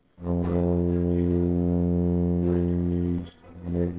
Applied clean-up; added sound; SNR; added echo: neural separator model SepFormer WHAMR!.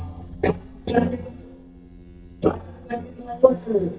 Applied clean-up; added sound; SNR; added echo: neural mask model DeepFilterNet 3.